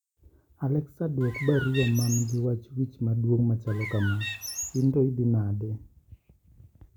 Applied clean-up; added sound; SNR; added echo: none; Bird; 9 dB; none.